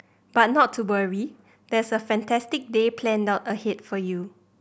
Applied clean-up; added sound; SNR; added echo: none; none; none; none.